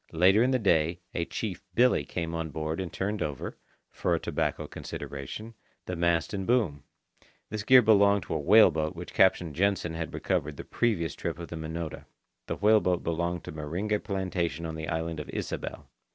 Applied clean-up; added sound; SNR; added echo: none; none; none; none.